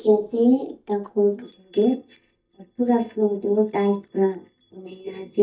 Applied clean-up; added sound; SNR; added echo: neural mask model DeepFilterNet 3.